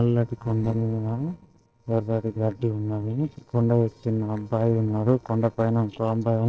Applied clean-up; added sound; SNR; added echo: neural separator model SepFormer DNS4.